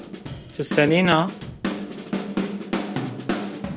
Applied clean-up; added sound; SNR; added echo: none; Drum / Drum kit; 4 dB; none.